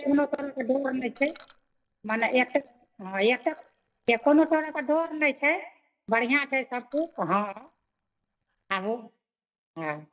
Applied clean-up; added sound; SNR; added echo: neural mask model DeepFilterNet 3.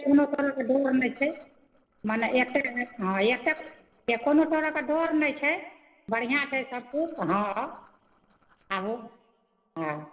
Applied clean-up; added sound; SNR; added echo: neural separator model SepFormer DNS4.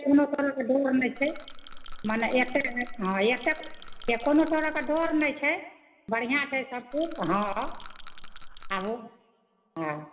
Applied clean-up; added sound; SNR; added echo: none; Rattle / Rattle (instrument); 8 dB; reverberation time 1.2 s.